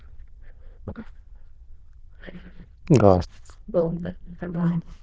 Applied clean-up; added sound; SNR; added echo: neural diffusion model UNIVERSE++.